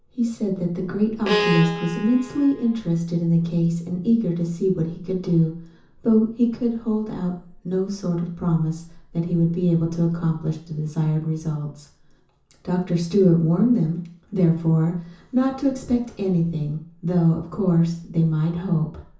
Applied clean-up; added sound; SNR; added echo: none; Bowed string instrument; 5 dB; reverberation time 0.6 s.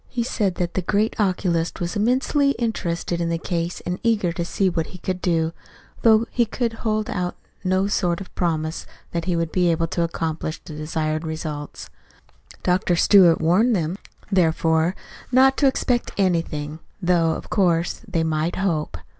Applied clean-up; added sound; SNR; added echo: none; none; none; none.